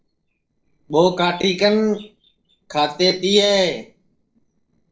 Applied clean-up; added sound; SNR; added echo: neural separator model SepFormer DNS4.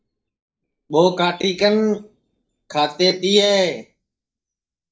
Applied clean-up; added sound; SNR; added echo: neural mask model DeepFilterNet 3.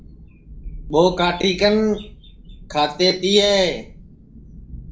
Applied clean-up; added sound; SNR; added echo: none; Thunderstorm; 17 dB; reverberation time 0.4 s.